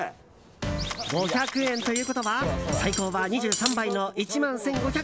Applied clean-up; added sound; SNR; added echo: none; Cutlery, silverware; 9 dB; none.